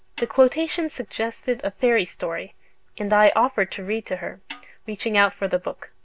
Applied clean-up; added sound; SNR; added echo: none; Snare drum; 20 dB; none.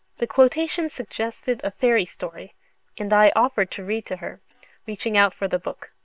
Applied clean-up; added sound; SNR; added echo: neural separator model SepFormer WHAM!.